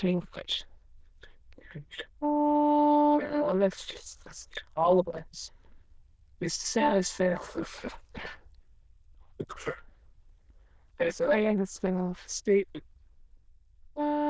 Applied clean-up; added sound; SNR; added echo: neural diffusion model UNIVERSE++.